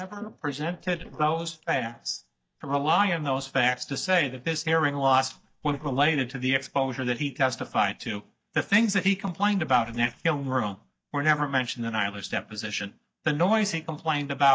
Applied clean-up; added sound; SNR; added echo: neural mask model DeepFilterNet 3.